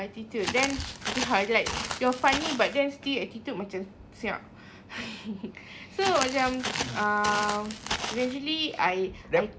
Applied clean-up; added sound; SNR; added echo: none; Walk, footsteps; 5 dB; none.